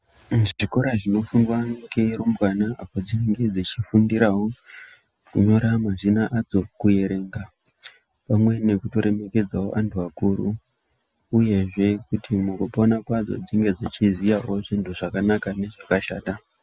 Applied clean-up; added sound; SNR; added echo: none; none; none; none.